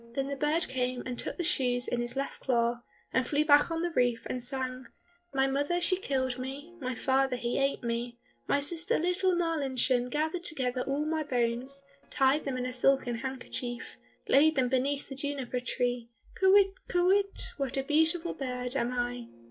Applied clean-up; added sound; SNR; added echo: neural separator model SepFormer DNS4.